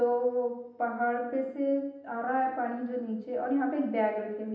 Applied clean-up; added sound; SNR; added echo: none; none; none; reverberation time 0.9 s.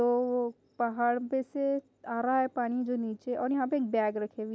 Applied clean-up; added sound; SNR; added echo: none; none; none; none.